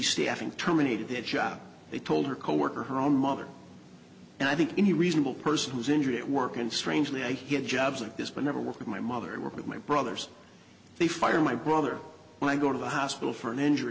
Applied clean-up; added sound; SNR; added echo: none; none; none; none.